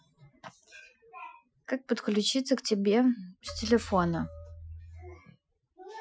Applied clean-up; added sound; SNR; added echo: classical method Wiener filter.